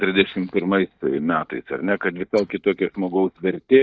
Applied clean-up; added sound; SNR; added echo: neural mask model DeepFilterNet 3.